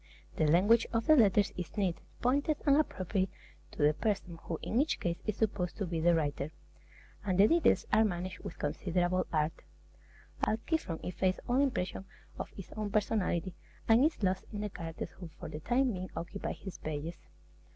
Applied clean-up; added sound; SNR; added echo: none; none; none; none.